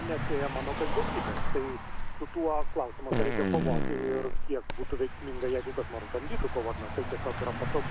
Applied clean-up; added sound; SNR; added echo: none; Car passing by + Fart; -3 dB; none.